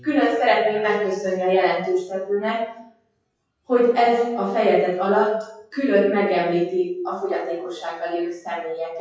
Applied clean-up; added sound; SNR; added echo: classical method WPE with log-MMSE.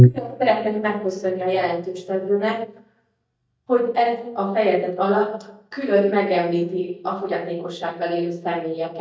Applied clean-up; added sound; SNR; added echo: neural mask model DeepFilterNet 3.